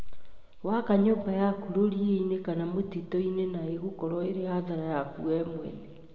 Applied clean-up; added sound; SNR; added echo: none; none; none; reverberation time 1.7 s.